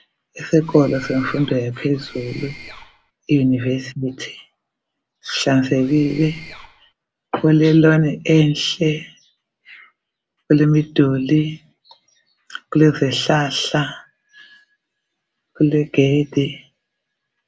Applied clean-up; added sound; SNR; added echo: none; Mechanisms; 19 dB; none.